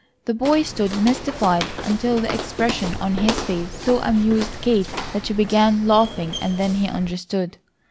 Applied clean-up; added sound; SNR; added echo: none; Walk, footsteps; 10 dB; none.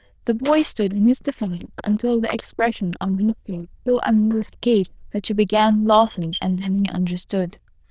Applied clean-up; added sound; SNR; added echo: neural diffusion model UNIVERSE++.